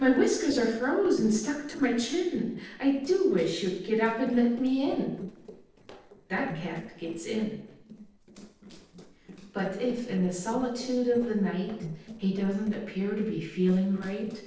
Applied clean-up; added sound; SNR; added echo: neural separator model SepFormer DNS4.